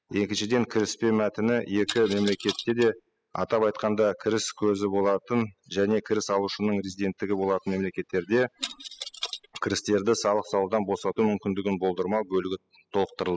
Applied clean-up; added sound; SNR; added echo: classical method spectral subtraction.